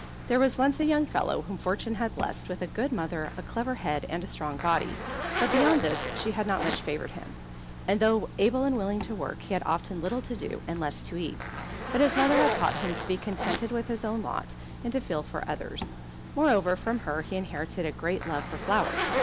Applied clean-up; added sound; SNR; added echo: none; Zipper (clothing); 6 dB; none.